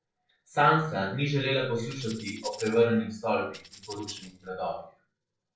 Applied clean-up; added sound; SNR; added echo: neural separator model SepFormer DNS4.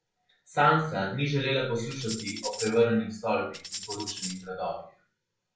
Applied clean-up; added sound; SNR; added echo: none; Tambourine; 11 dB; reverberation time 0.4 s.